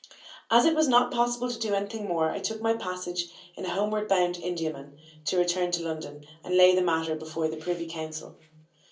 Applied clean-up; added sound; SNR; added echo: none; none; none; reverberation time 0.3 s.